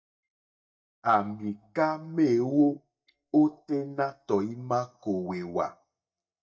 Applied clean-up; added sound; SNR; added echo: neural mask model DeepFilterNet 3.